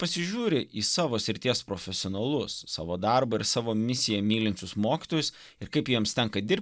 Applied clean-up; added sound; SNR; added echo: none; none; none; none.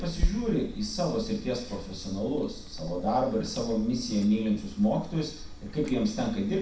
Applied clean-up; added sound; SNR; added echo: none; Chewing, mastication; 8 dB; reverberation time 0.6 s.